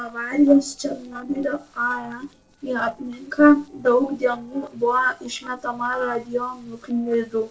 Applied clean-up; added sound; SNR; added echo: neural separator model SepFormer DNS4.